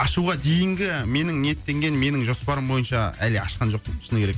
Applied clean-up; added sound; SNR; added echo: none; none; none; none.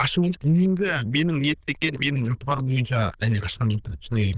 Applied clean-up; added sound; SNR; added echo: neural diffusion model UNIVERSE++.